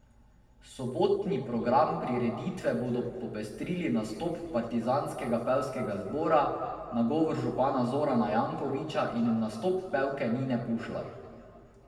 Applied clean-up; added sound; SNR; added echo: none; none; none; reverberation time 2.0 s.